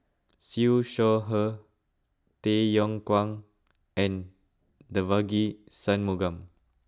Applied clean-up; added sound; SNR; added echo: none; none; none; none.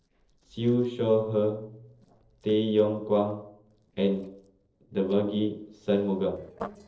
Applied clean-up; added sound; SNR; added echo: neural separator model SepFormer DNS4.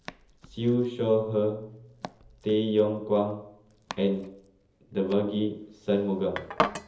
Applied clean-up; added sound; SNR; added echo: none; Domestic sounds, home sounds; 11 dB; reverberation time 0.7 s.